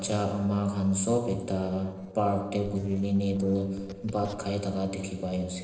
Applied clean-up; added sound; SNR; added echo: neural separator model SepFormer DNS4.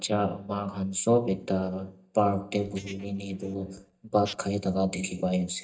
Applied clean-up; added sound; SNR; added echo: neural mask model DeepFilterNet 3.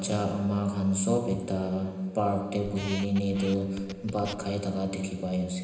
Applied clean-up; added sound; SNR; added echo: none; Squeak; 14 dB; reverberation time 0.9 s.